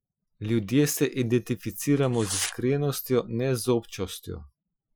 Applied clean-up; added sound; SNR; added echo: classical method Wiener filter.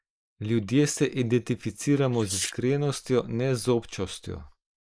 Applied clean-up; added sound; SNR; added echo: neural mask model Resemble Enhance denoiser.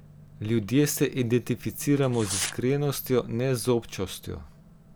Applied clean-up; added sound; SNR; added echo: none; Tearing; 11 dB; none.